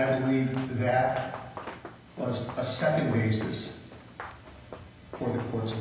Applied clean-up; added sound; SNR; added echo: none; Run; 15 dB; reverberation time 0.9 s.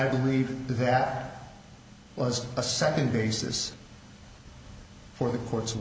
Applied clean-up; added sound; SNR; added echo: none; none; none; none.